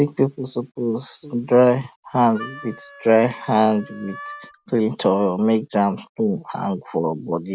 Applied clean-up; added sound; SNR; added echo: none; Harmonica; 19 dB; none.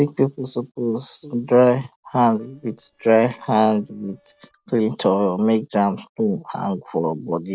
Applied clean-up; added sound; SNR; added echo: neural separator model SepFormer DNS4.